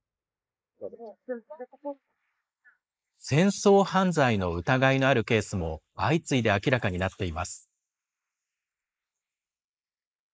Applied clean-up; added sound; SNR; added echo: neural mask model Resemble Enhance denoiser.